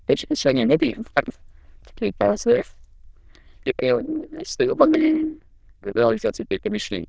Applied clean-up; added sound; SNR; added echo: neural diffusion model UNIVERSE++.